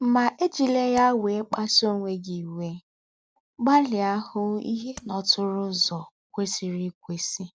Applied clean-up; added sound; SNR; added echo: none; Tap; 19 dB; none.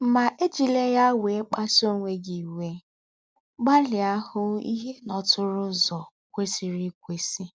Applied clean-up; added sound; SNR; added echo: none; none; none; none.